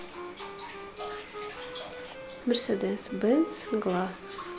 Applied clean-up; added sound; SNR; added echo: none; Wind instrument, woodwind instrument; 12 dB; none.